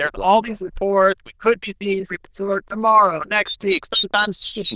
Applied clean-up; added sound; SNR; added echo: neural diffusion model UNIVERSE++.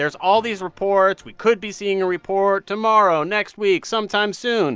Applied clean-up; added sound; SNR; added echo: none; none; none; none.